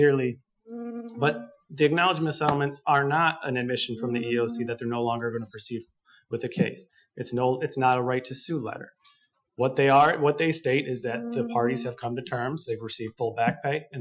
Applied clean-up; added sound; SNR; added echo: classical method Wiener filter.